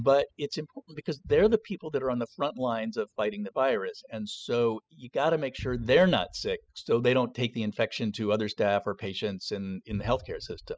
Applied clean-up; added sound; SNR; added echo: classical method spectral subtraction.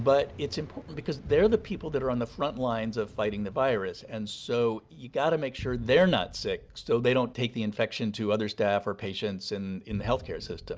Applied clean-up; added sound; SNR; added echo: none; Boom; 19 dB; none.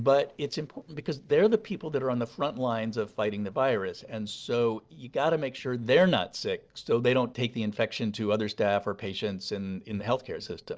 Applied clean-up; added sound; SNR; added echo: neural separator model SepFormer DNS4.